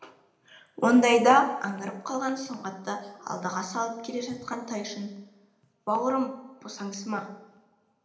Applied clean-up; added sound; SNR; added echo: none; none; none; reverberation time 0.8 s.